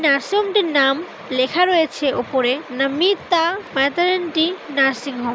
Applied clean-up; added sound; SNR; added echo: none; none; none; none.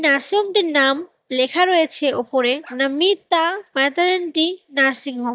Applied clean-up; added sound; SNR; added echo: neural mask model DeepFilterNet 3.